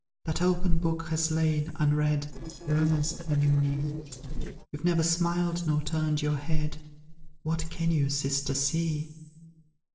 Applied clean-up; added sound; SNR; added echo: neural separator model SepFormer DNS4.